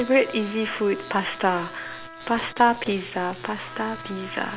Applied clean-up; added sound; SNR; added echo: none; Trumpet; 17 dB; none.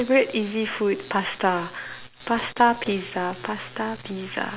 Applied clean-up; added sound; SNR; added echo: none; none; none; none.